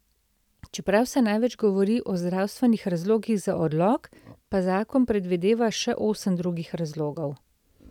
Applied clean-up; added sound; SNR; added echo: none; none; none; none.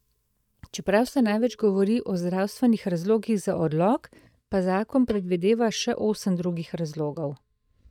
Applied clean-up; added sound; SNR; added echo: neural mask model DeepFilterNet 3.